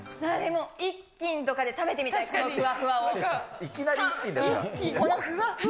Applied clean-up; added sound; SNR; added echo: none; none; none; none.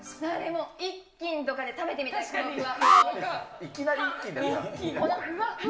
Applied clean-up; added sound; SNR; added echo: none; Alarm; -5 dB; reverberation time 0.5 s.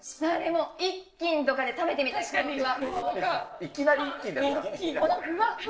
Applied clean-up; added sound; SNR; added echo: neural separator model SepFormer DNS4.